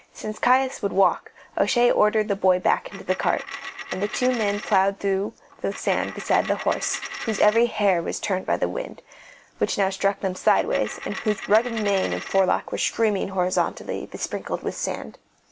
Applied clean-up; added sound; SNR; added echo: none; Coin (dropping); 11 dB; none.